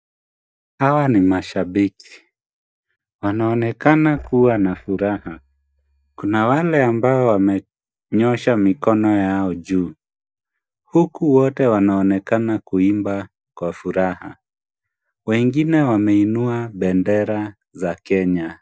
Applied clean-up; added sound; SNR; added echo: neural mask model DeepFilterNet 3.